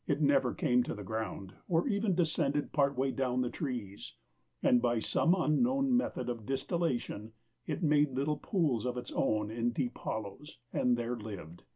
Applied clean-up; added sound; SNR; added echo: none; none; none; none.